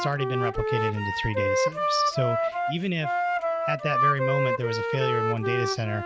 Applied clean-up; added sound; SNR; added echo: none; Wind instrument, woodwind instrument; -3 dB; none.